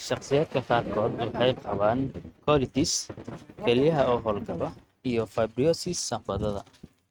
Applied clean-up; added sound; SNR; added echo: neural mask model RNNoise.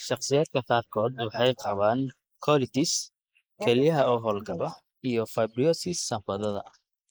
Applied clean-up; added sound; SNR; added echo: neural mask model Resemble Enhance denoiser.